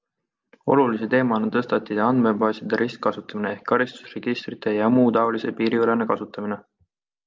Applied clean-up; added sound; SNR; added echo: none; none; none; none.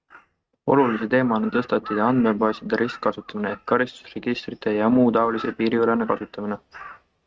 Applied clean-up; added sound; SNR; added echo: neural mask model RNNoise.